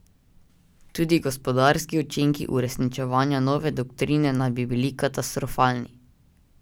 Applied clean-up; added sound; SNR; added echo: none; none; none; none.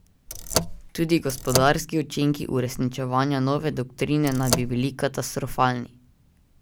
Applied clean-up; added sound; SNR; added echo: none; Car; 3 dB; none.